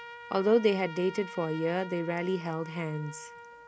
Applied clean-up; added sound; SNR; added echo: none; Trumpet; 14 dB; none.